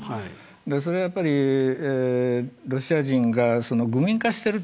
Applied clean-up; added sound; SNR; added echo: none; none; none; none.